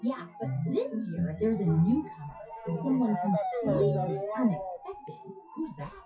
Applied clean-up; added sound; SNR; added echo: classical method WPE with log-MMSE.